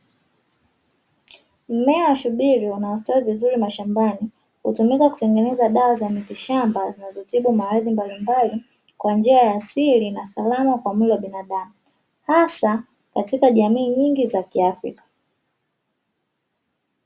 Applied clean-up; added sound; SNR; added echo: none; none; none; none.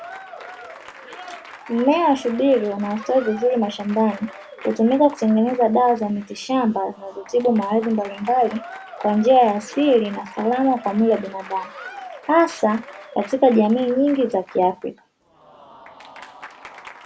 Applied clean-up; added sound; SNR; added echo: none; Applause / Crowd; 19 dB; none.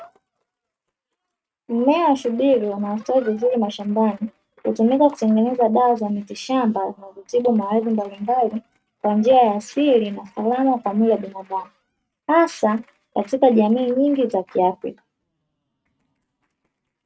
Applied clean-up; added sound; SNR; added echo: neural mask model RNNoise.